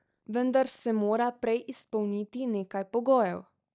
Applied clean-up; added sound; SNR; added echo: neural mask model DeepFilterNet 3.